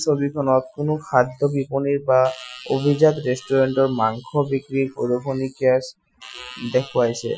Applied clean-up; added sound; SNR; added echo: classical method Wiener filter.